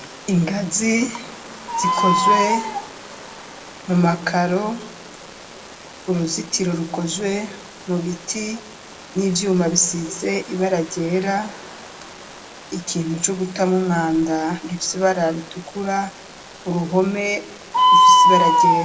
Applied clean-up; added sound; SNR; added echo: none; Bird; 1 dB; reverberation time 1.7 s.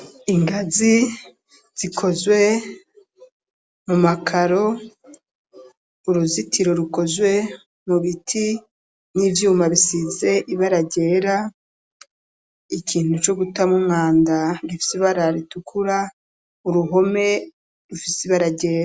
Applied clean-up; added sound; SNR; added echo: none; none; none; none.